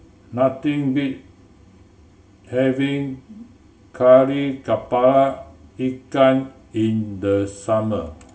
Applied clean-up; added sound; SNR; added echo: none; none; none; reverberation time 0.2 s.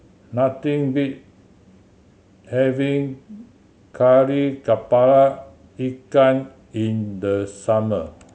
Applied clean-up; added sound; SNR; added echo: none; none; none; none.